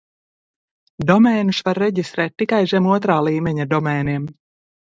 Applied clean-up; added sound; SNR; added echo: none; none; none; none.